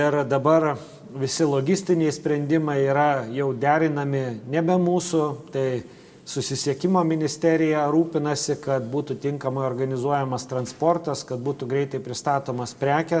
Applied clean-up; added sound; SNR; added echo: none; none; none; reverberation time 1.3 s.